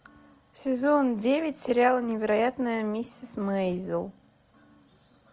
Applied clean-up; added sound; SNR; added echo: none; none; none; none.